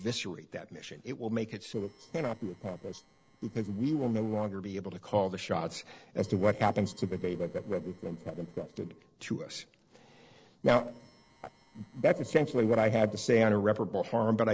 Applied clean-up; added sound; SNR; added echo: neural separator model SepFormer DNS4.